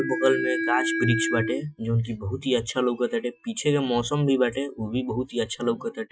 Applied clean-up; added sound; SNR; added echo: classical method Wiener filter.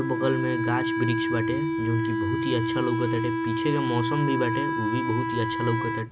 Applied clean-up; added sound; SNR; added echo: none; Wind instrument, woodwind instrument; -1 dB; none.